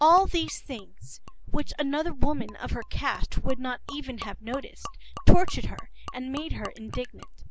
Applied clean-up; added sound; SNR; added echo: none; Gurgling / Liquid; 19 dB; none.